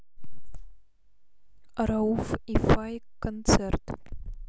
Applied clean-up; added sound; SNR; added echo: none; none; none; none.